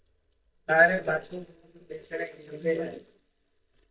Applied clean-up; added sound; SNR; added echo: neural mask model DeepFilterNet 3.